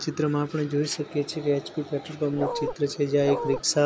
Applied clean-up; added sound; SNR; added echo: none; Bark; 4 dB; none.